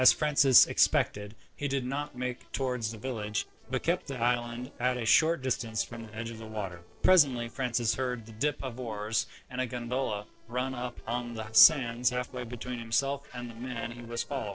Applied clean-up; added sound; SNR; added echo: neural separator model SepFormer DNS4.